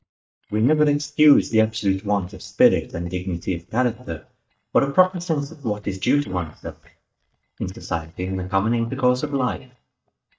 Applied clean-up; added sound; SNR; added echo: neural mask model DeepFilterNet 3.